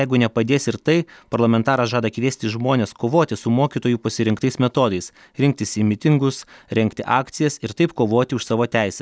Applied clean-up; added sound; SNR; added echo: none; none; none; none.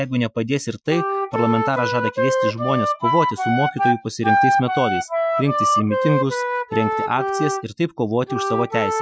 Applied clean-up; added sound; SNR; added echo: classical method Wiener filter.